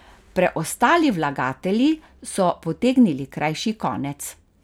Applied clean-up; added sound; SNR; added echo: none; none; none; none.